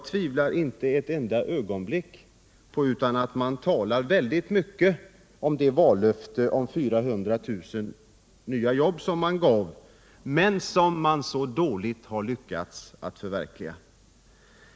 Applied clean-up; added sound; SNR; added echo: none; none; none; none.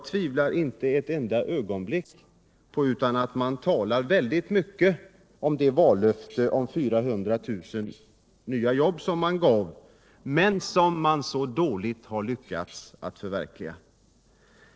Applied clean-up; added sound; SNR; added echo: neural separator model SepFormer DNS4.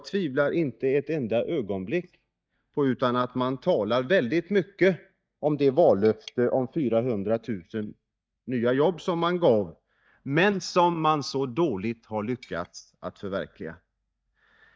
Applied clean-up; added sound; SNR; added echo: neural mask model DeepFilterNet 3.